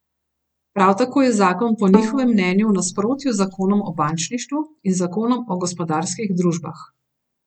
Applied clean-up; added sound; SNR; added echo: none; Bowed string instrument; 9 dB; none.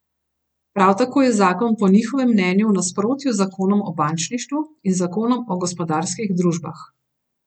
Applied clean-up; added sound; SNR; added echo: none; none; none; none.